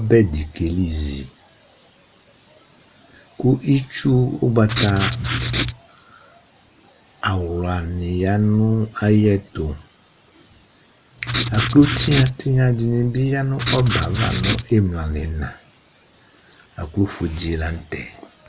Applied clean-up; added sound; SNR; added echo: none; Writing; 2 dB; none.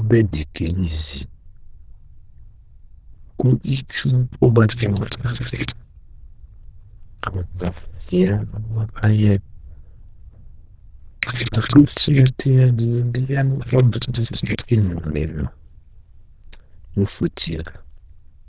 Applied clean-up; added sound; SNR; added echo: neural diffusion model UNIVERSE++.